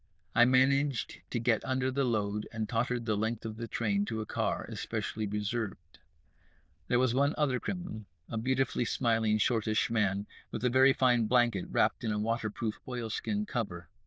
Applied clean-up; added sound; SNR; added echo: neural diffusion model UNIVERSE++.